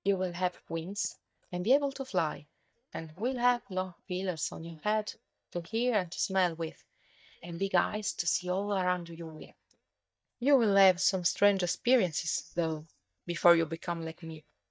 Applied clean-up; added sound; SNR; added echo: neural mask model DeepFilterNet 3.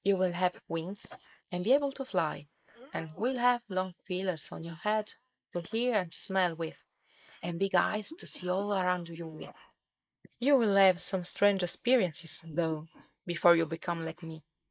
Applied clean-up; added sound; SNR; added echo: neural mask model Resemble Enhance denoiser.